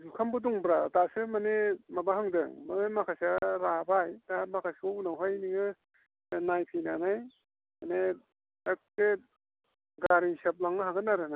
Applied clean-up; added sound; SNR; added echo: none; none; none; none.